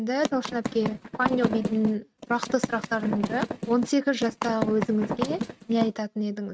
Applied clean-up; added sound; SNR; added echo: neural mask model RNNoise.